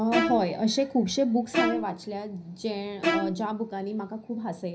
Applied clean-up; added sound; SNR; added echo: none; Bowed string instrument; 3 dB; reverberation time 0.5 s.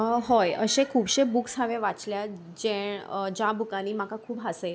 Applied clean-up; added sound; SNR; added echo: none; none; none; none.